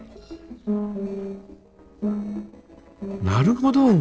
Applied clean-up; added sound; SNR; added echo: neural separator model SepFormer DNS4.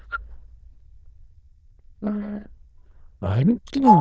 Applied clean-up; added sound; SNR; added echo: neural diffusion model UNIVERSE++.